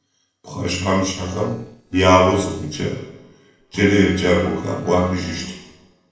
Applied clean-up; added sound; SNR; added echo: neural separator model SepFormer DNS4.